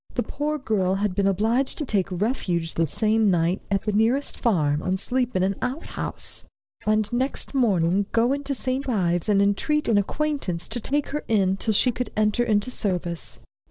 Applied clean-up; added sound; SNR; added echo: neural separator model SepFormer DNS4.